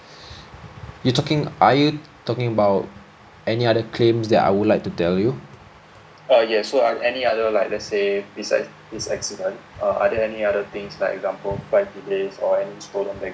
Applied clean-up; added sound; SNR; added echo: none; none; none; none.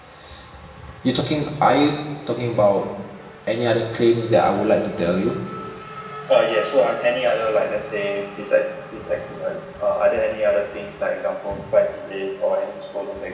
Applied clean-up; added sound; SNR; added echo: none; Race car, auto racing / Accelerating, revving, vroom; 18 dB; reverberation time 1.2 s.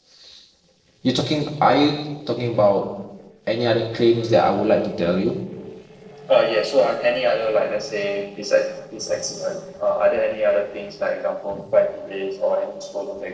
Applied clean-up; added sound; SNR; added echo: neural separator model SepFormer DNS4.